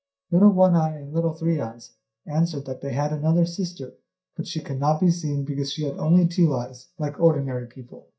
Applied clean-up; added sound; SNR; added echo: neural mask model DeepFilterNet 3.